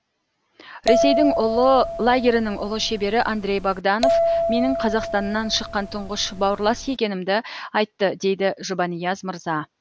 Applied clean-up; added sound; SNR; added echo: none; Bell; 2 dB; none.